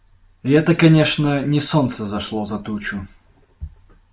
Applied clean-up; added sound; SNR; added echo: none; none; none; none.